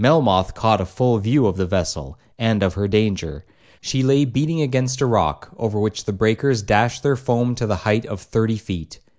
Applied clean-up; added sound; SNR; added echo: none; none; none; none.